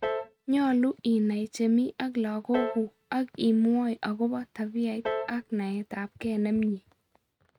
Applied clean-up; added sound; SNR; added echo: neural mask model RNNoise.